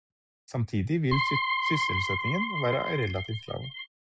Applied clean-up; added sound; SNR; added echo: classical method Wiener filter.